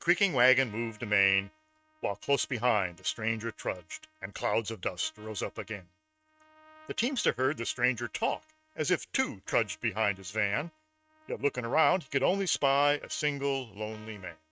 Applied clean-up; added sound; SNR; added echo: neural mask model RNNoise.